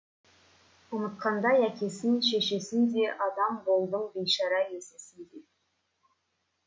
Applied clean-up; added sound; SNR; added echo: none; none; none; none.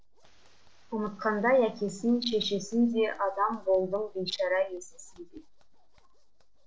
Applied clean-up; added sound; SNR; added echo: neural separator model SepFormer DNS4.